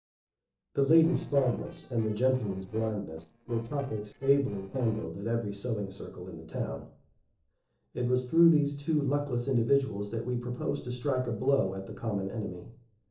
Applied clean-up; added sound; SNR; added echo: neural separator model SepFormer DNS4.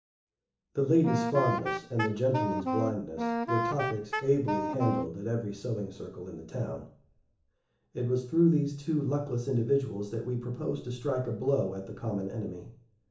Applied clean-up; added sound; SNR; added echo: none; Wind instrument, woodwind instrument; 1 dB; reverberation time 0.8 s.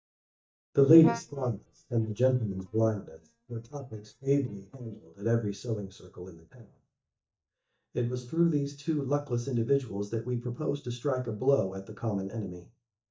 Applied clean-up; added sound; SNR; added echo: neural mask model DeepFilterNet 3.